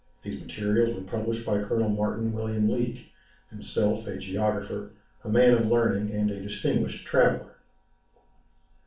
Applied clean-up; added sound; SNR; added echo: none; none; none; reverberation time 0.4 s.